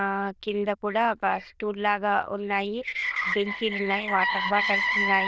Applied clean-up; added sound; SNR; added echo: neural diffusion model UNIVERSE++.